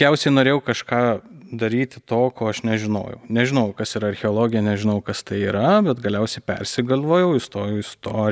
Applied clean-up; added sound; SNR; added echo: none; none; none; none.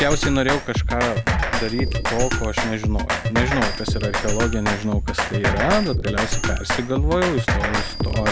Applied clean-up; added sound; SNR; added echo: none; Drum kit; -2 dB; none.